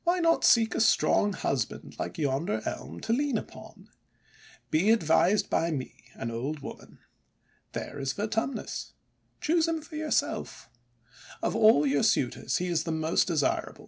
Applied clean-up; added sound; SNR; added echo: none; none; none; none.